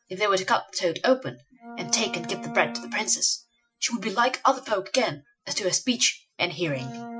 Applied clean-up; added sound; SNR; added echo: classical method Wiener filter.